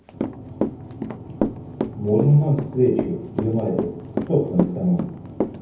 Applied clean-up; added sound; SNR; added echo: none; Walk, footsteps / Run; 6 dB; reverberation time 0.7 s.